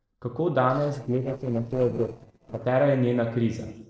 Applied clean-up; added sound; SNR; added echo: neural separator model SepFormer DNS4.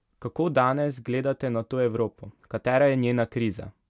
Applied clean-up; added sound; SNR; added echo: none; none; none; none.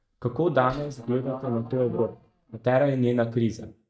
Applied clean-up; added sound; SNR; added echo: neural mask model DeepFilterNet 3.